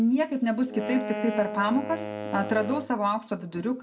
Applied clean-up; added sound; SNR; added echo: none; Wind instrument, woodwind instrument; 9 dB; reverberation time 0.3 s.